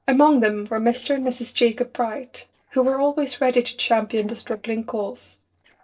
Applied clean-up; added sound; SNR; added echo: neural separator model SepFormer DNS4.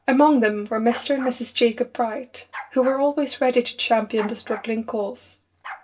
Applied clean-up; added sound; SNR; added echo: none; Bark; 19 dB; reverberation time 0.2 s.